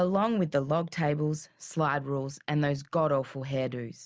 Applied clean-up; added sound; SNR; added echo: none; none; none; none.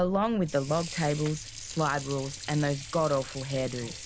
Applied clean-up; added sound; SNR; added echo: none; Sink (filling or washing) / Water; 13 dB; none.